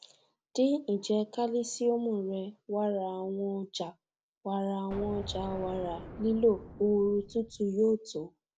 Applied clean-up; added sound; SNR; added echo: none; Explosion; 13 dB; none.